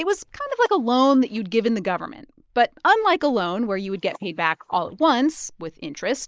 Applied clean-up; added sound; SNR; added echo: neural mask model Resemble Enhance denoiser.